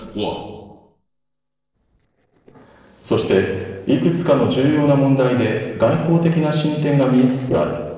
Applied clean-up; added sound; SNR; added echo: neural separator model SepFormer DNS4.